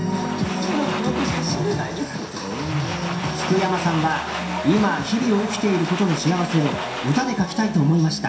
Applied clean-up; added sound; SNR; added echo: none; Domestic sounds, home sounds; 10 dB; reverberation time 0.7 s.